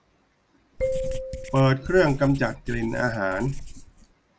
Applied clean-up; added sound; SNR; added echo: none; Marimba, xylophone + Writing; 7 dB; none.